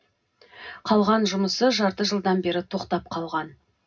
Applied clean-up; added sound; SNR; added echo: none; none; none; reverberation time 0.4 s.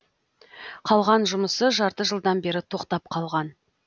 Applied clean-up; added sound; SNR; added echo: none; none; none; none.